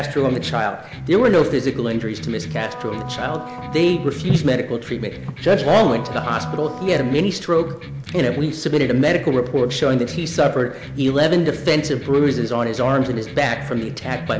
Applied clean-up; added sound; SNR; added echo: none; Wind instrument, woodwind instrument + Electric guitar; 11 dB; none.